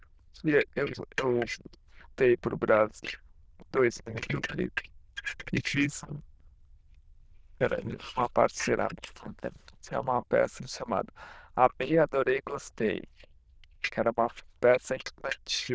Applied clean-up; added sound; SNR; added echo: neural diffusion model UNIVERSE++.